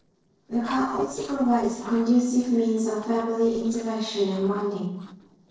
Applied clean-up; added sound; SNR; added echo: neural separator model SepFormer DNS4.